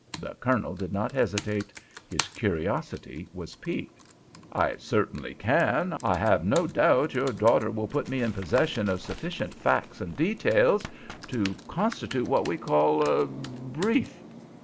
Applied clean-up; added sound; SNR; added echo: none; Computer keyboard + Tap; 16 dB; none.